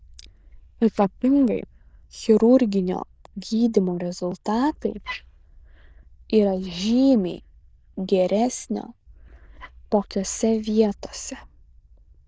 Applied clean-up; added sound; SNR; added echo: neural diffusion model UNIVERSE++.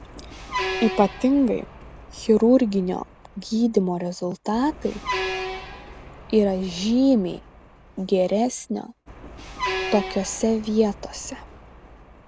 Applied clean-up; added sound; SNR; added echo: none; Truck; 11 dB; none.